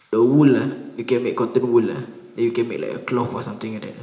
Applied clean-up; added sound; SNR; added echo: none; none; none; reverberation time 0.8 s.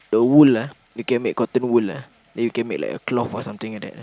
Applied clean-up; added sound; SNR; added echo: none; none; none; none.